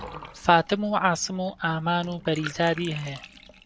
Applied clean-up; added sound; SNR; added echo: none; Bathtub (filling or washing) / Water; 17 dB; none.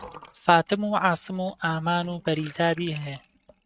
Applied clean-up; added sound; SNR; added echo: neural mask model RNNoise.